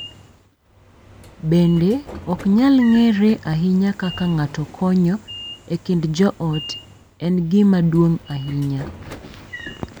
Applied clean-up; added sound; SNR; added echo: none; Sliding door / Train; 19 dB; none.